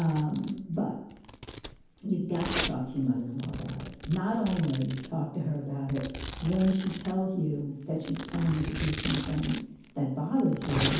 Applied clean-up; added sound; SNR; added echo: none; Domestic sounds, home sounds; 9 dB; reverberation time 0.9 s.